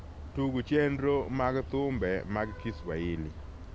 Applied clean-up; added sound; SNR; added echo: none; Vehicle horn, car horn, honking; 11 dB; none.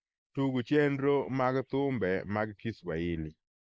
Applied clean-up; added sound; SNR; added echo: neural mask model Resemble Enhance denoiser.